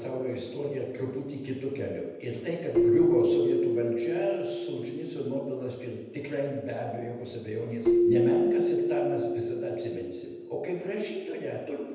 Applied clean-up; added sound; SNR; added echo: none; Keyboard (musical); -3 dB; reverberation time 1.1 s.